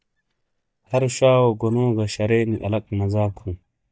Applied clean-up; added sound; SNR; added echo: neural mask model DeepFilterNet 3.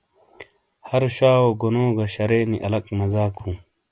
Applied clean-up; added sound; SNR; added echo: none; none; none; none.